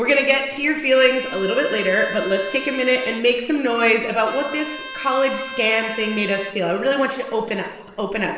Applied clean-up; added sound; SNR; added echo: none; Trumpet; 13 dB; reverberation time 1.1 s.